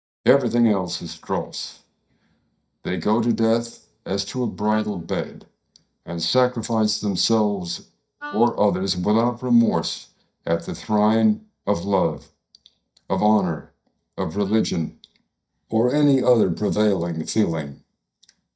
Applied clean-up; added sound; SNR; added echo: neural mask model DeepFilterNet 3.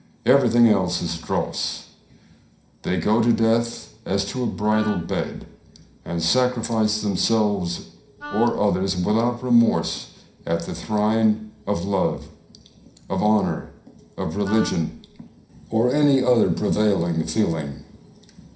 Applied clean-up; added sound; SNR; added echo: none; Wind instrument, woodwind instrument; 15 dB; reverberation time 0.5 s.